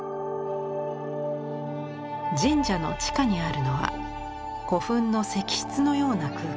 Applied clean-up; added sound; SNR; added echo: none; none; none; none.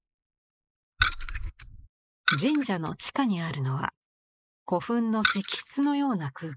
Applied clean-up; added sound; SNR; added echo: neural mask model Resemble Enhance denoiser.